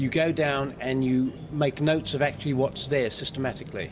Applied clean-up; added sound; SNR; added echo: none; none; none; reverberation time 0.3 s.